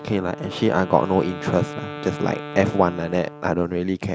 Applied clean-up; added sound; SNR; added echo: none; Wind instrument, woodwind instrument; 13 dB; none.